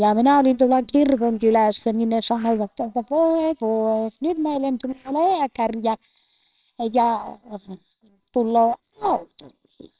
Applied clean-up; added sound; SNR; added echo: neural separator model SepFormer WHAMR!.